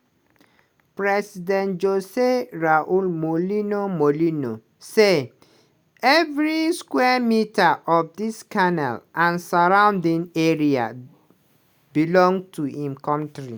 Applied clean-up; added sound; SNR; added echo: none; none; none; none.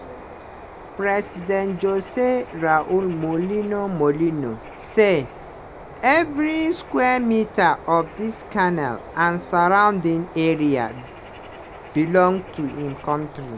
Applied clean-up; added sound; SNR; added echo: none; Bird; 17 dB; none.